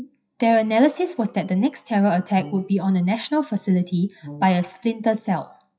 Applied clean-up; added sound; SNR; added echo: classical method WPE with log-MMSE.